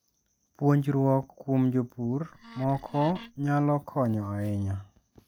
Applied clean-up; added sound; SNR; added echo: none; Wood; 19 dB; none.